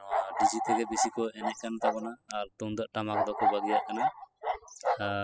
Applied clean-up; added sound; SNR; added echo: classical method spectral subtraction.